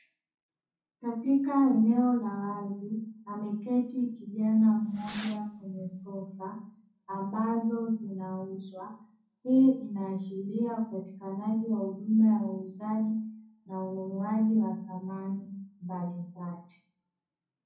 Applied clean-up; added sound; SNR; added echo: none; Fireworks; 14 dB; reverberation time 0.6 s.